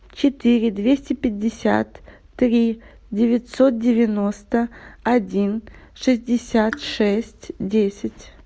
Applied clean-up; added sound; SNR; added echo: none; Raindrop / Drip; 17 dB; none.